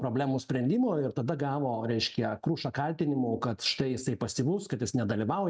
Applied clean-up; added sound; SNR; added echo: none; none; none; none.